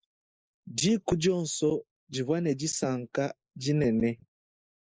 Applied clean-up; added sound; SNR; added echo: neural mask model Resemble Enhance denoiser.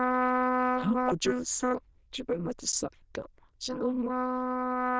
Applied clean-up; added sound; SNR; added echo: neural diffusion model UNIVERSE++.